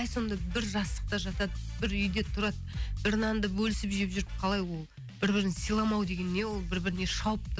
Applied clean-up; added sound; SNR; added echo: none; none; none; none.